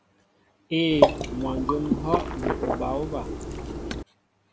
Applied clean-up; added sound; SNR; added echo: none; Water / Liquid; -3 dB; none.